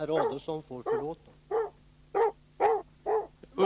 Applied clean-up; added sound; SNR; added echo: none; Bark; -4 dB; none.